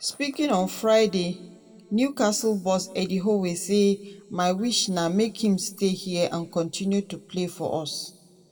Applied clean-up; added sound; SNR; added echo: none; none; none; reverberation time 1.1 s.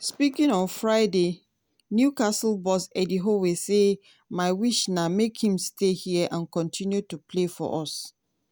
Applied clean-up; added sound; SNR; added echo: none; none; none; none.